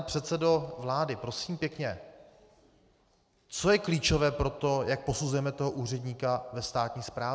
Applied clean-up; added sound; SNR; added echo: none; none; none; none.